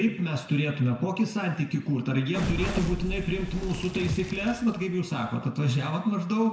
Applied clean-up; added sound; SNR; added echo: none; Crackle; 6 dB; reverberation time 0.8 s.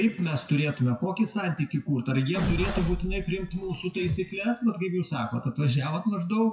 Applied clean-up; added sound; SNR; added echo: classical method WPE with log-MMSE.